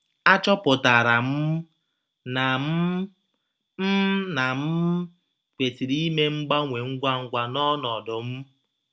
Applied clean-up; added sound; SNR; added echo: none; none; none; none.